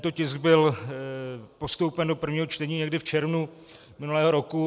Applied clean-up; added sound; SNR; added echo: none; none; none; none.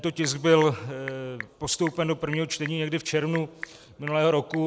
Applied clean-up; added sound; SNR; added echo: none; Telephone / Typing; 17 dB; none.